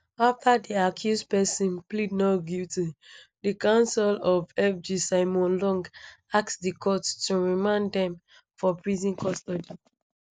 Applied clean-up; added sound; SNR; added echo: none; none; none; none.